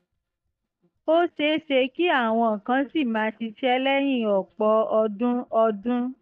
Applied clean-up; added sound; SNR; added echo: neural mask model DeepFilterNet 3.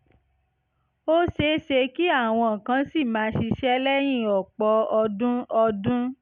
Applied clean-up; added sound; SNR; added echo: none; none; none; none.